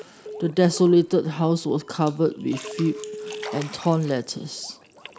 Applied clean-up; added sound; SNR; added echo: none; Telephone + Splash, splatter; 15 dB; none.